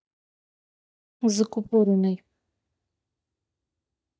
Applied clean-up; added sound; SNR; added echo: neural mask model DeepFilterNet 3.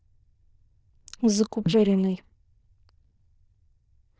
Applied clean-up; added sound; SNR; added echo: neural diffusion model UNIVERSE++.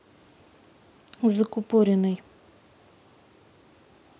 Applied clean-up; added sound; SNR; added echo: none; none; none; none.